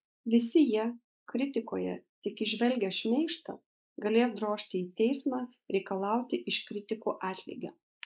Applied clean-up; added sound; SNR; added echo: neural mask model Resemble Enhance denoiser.